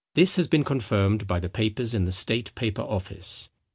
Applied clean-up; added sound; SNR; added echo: none; none; none; none.